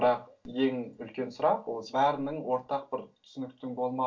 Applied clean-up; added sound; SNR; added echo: none; none; none; reverberation time 0.2 s.